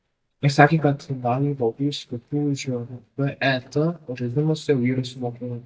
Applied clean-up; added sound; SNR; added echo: neural mask model DeepFilterNet 3.